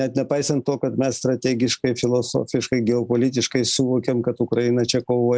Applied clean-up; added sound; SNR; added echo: none; none; none; none.